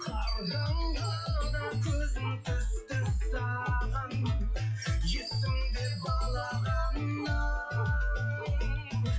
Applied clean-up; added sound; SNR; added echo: classical method log-MMSE.